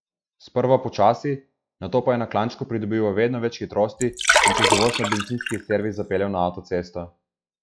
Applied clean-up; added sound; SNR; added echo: classical method log-MMSE.